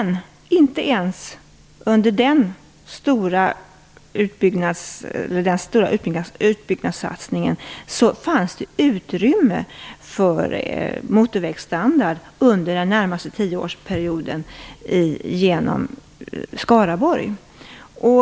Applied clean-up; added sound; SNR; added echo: none; none; none; none.